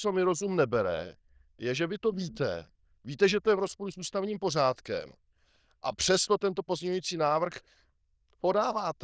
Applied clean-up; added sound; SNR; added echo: neural diffusion model UNIVERSE++.